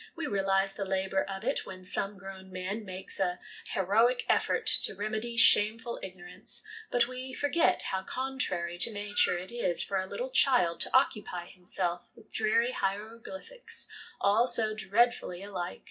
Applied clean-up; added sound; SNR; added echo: none; none; none; reverberation time 0.4 s.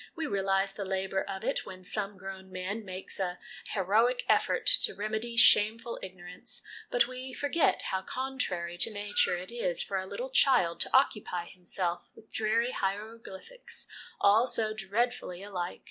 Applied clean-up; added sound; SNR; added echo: none; none; none; none.